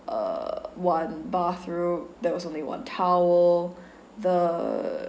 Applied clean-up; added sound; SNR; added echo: none; none; none; none.